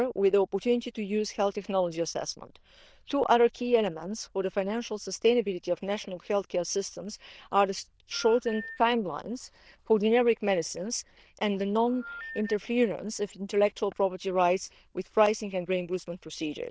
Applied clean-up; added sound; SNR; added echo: neural diffusion model UNIVERSE++.